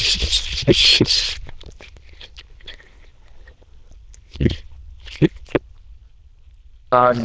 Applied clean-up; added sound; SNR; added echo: neural diffusion model UNIVERSE++.